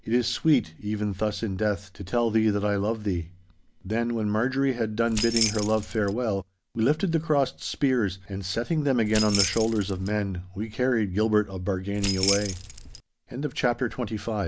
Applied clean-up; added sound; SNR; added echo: none; Keys jangling; 5 dB; none.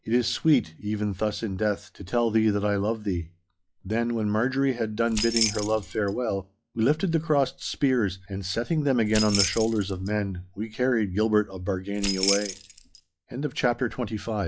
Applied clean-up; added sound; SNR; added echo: classical method log-MMSE.